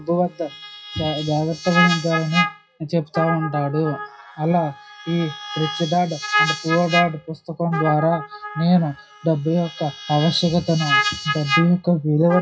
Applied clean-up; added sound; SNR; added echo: classical method WPE with log-MMSE.